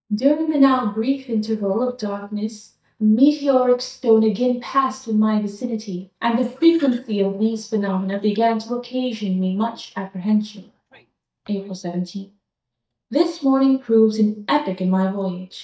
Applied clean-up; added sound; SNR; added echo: neural mask model DeepFilterNet 3.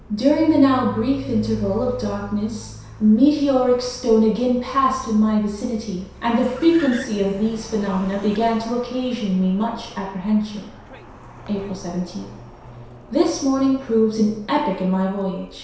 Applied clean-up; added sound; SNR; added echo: none; Car; 17 dB; reverberation time 0.7 s.